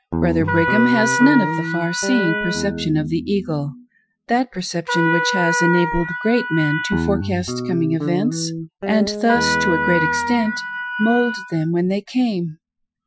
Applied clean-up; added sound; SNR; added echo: classical method Wiener filter.